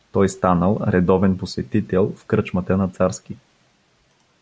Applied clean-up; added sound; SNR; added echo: none; none; none; none.